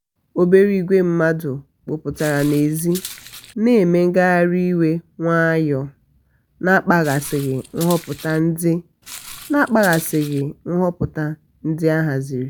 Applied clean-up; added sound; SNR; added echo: none; Walk, footsteps; 17 dB; none.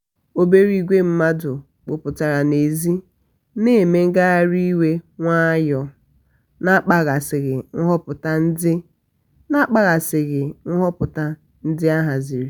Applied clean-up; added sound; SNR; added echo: none; none; none; none.